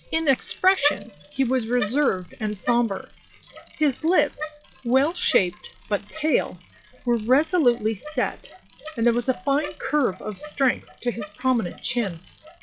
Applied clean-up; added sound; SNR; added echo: classical method log-MMSE.